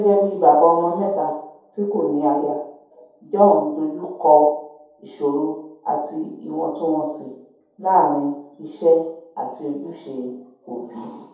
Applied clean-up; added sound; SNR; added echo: none; none; none; reverberation time 0.7 s.